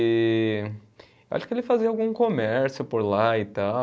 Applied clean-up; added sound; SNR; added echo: none; none; none; none.